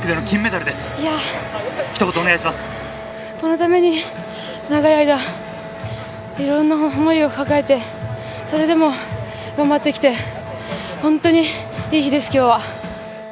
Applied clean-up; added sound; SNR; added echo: none; Wind instrument, woodwind instrument; 15 dB; none.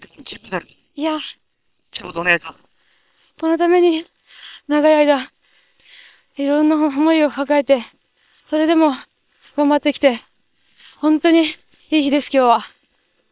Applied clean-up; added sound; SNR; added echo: neural separator model SepFormer WHAM!.